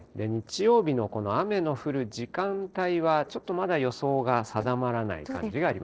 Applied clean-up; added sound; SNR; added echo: neural separator model SepFormer DNS4.